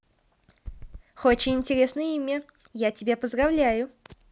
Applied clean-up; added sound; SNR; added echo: none; Run; 14 dB; none.